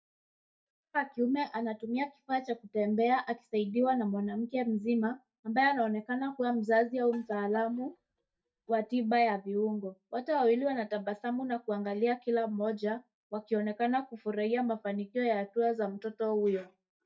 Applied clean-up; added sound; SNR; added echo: neural mask model DeepFilterNet 3.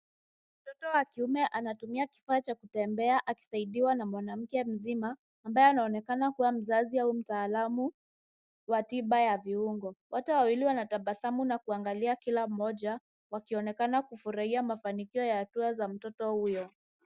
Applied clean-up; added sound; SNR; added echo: none; none; none; none.